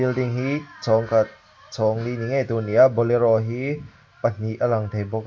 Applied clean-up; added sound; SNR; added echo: none; none; none; none.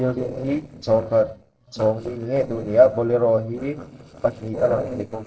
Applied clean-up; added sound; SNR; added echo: neural separator model SepFormer DNS4.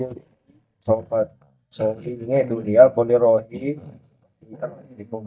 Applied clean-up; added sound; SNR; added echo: neural mask model DeepFilterNet 3.